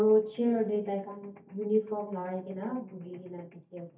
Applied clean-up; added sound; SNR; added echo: neural mask model DeepFilterNet 3.